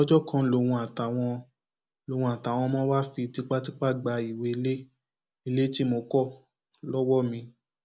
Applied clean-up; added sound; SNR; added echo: none; none; none; none.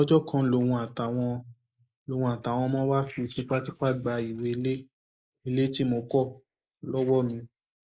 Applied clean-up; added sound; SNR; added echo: neural mask model Resemble Enhance denoiser.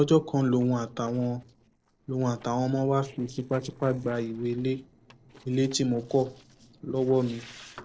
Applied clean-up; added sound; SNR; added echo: neural separator model SepFormer DNS4.